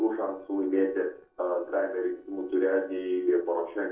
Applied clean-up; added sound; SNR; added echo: neural separator model SepFormer DNS4.